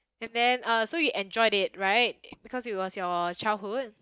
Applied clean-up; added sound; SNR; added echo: neural mask model DeepFilterNet 3.